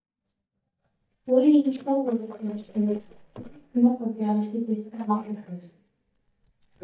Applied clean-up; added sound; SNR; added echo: neural mask model DeepFilterNet 3.